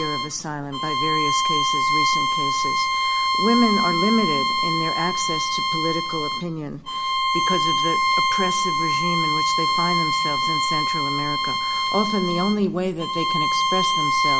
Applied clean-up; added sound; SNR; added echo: none; Bowed string instrument; -5 dB; none.